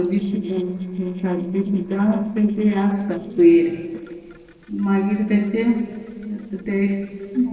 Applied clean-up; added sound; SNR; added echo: neural separator model SepFormer DNS4.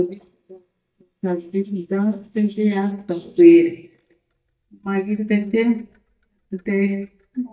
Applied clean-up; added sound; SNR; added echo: neural mask model DeepFilterNet 3.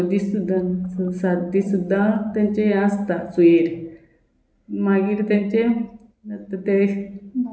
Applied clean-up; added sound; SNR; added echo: none; none; none; none.